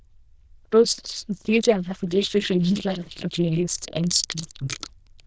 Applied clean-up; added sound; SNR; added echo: neural diffusion model UNIVERSE++.